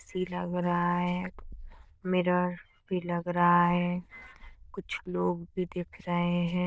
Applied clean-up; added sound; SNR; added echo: neural diffusion model UNIVERSE++.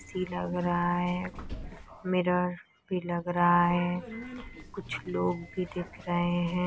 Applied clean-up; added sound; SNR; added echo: none; Subway, metro, underground; 16 dB; none.